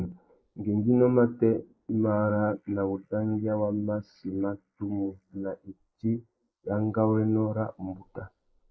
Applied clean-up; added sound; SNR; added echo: neural mask model Resemble Enhance denoiser.